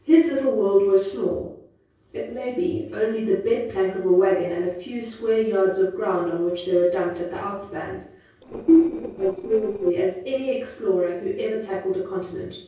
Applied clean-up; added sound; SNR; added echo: neural separator model SepFormer DNS4.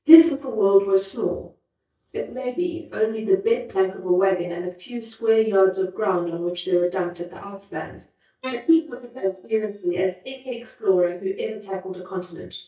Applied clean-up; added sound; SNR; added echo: neural mask model DeepFilterNet 3.